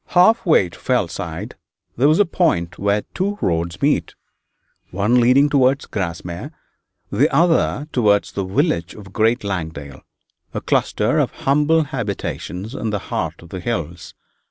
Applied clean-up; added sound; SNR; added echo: none; none; none; none.